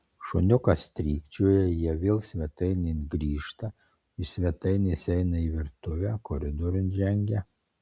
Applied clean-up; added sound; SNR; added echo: none; none; none; none.